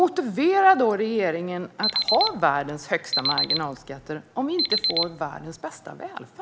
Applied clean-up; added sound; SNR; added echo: none; Alarm; 2 dB; none.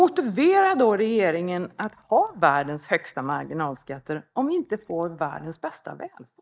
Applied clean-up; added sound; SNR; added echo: neural mask model DeepFilterNet 3.